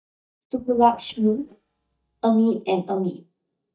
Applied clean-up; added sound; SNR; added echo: neural mask model DeepFilterNet 3.